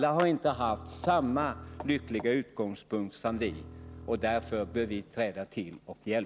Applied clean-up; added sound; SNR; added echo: none; Bowed string instrument + Clapping; 15 dB; none.